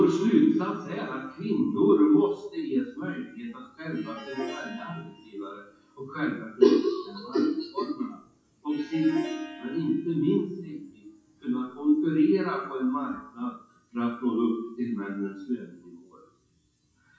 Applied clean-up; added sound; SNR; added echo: classical method WPE with log-MMSE.